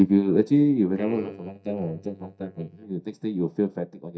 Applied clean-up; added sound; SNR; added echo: neural mask model DeepFilterNet 3.